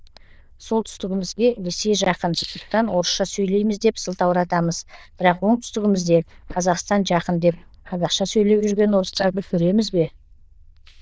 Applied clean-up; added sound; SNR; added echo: neural diffusion model UNIVERSE++.